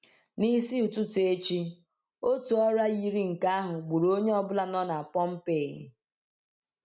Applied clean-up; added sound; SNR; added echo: none; none; none; none.